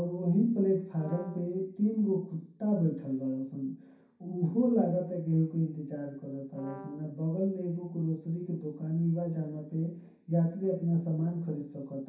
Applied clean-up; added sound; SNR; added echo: none; Brass instrument; 17 dB; reverberation time 0.6 s.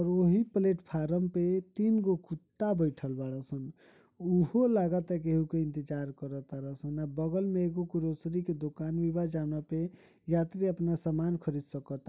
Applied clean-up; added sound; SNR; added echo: none; none; none; none.